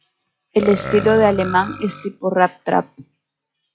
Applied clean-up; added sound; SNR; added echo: classical method log-MMSE.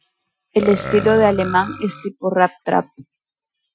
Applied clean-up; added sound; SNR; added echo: classical method Wiener filter.